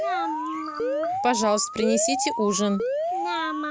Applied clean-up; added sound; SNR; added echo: none; Alarm; 2 dB; none.